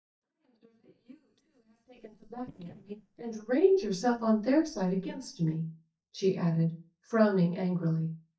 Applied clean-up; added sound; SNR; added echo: neural mask model DeepFilterNet 3.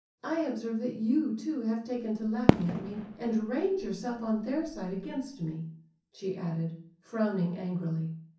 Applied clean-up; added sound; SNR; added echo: none; Fireworks; 1 dB; reverberation time 0.6 s.